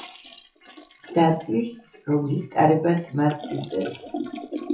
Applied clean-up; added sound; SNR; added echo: classical method WPE with log-MMSE.